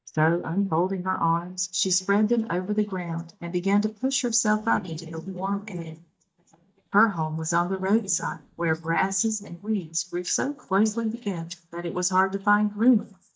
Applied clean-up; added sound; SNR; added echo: neural mask model DeepFilterNet 3.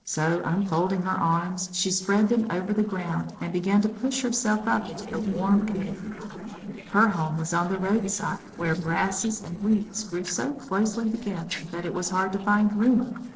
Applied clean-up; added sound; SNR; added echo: neural separator model SepFormer DNS4.